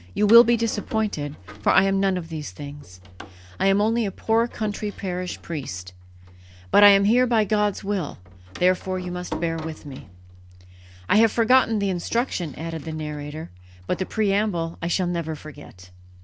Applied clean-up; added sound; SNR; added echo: none; Door; 20 dB; none.